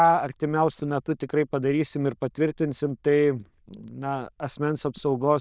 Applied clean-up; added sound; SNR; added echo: neural diffusion model UNIVERSE++.